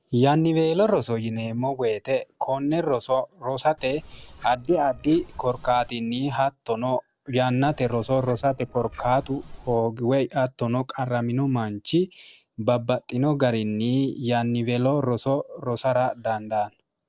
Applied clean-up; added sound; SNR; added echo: neural separator model SepFormer DNS4.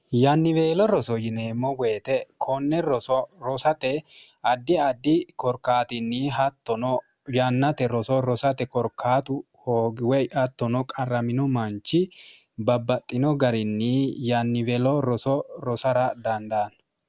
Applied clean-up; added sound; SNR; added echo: none; none; none; none.